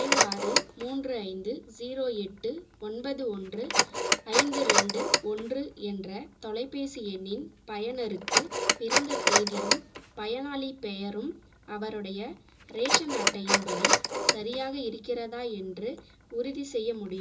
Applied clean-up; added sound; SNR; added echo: none; Telephone; -3 dB; reverberation time 0.2 s.